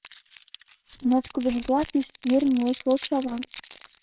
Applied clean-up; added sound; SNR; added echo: neural separator model SepFormer WHAMR!.